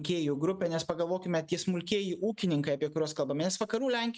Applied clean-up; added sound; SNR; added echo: none; none; none; none.